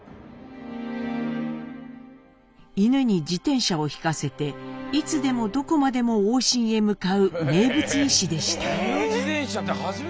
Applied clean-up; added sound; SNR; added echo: none; none; none; none.